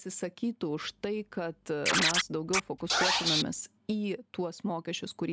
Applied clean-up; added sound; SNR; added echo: none; Scratching (performance technique); -3 dB; none.